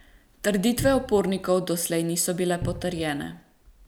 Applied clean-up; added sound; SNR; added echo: none; Cupboard open or close; 10 dB; none.